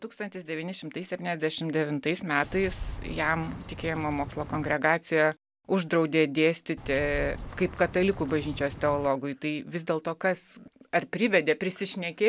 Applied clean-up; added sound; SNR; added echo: none; Bird vocalization, bird call, bird song; 10 dB; none.